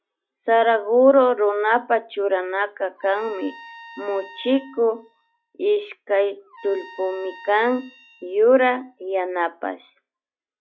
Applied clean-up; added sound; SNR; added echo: classical method log-MMSE.